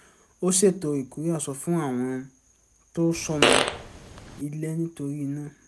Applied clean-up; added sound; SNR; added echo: none; Fart; -3 dB; none.